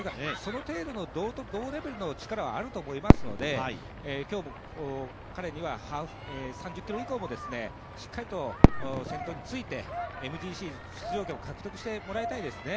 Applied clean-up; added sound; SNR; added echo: none; Fireworks; -4 dB; none.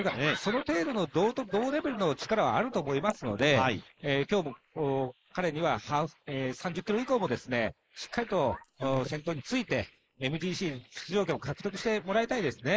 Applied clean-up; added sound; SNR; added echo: neural mask model Resemble Enhance denoiser.